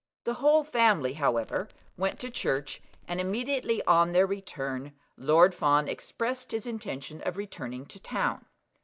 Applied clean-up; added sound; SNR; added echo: neural mask model DeepFilterNet 3.